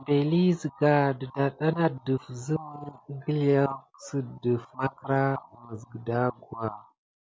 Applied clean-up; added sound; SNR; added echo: none; none; none; none.